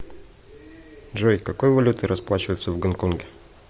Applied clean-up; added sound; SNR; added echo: none; none; none; none.